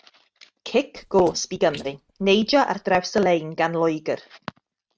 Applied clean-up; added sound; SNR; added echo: neural mask model RNNoise.